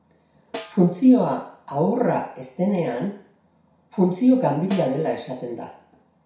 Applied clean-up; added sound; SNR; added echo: none; Snare drum; 18 dB; reverberation time 0.6 s.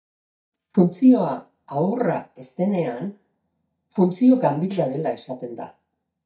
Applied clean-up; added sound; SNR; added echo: neural mask model DeepFilterNet 3.